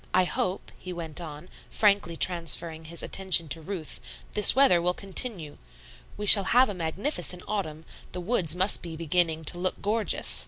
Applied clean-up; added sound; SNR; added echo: none; none; none; none.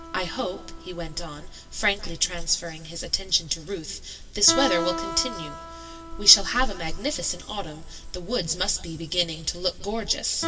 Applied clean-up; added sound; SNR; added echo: none; Guitar; 11 dB; reverberation time 2.1 s.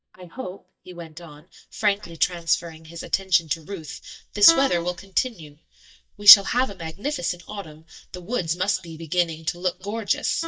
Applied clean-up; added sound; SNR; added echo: neural mask model DeepFilterNet 3.